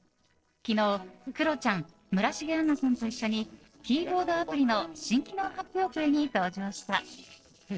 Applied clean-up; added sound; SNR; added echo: neural separator model SepFormer DNS4.